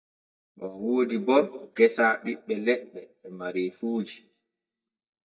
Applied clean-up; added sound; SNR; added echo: neural mask model DeepFilterNet 3.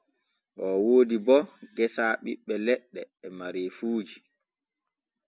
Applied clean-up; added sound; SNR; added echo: none; none; none; none.